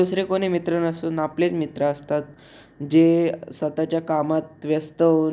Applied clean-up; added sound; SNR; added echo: none; none; none; none.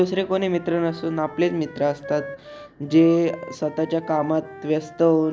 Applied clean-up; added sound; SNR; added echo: none; Wind instrument, woodwind instrument; 18 dB; none.